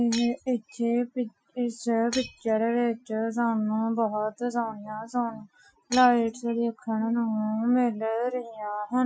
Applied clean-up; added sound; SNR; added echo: classical method Wiener filter.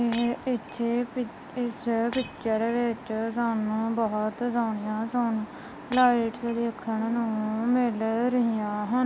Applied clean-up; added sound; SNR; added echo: none; Shatter; 14 dB; none.